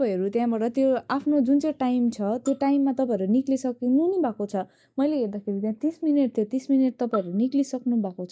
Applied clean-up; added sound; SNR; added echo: neural mask model DeepFilterNet 3.